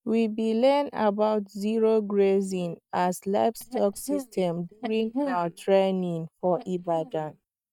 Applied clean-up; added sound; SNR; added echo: neural mask model DeepFilterNet 3.